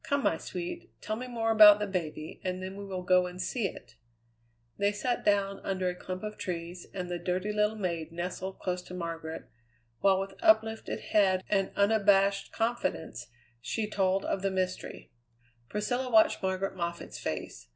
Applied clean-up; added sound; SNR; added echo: none; none; none; none.